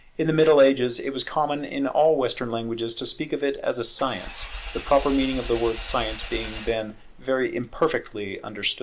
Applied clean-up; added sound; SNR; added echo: none; Engine / Vehicle; 12 dB; none.